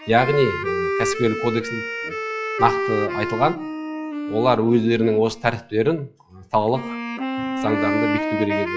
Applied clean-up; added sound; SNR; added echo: classical method log-MMSE.